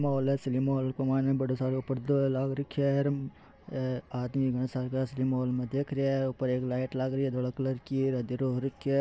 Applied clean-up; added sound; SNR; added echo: none; none; none; none.